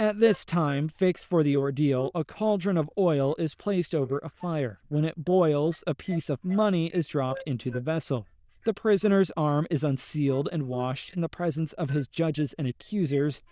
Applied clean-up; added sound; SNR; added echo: neural diffusion model UNIVERSE++.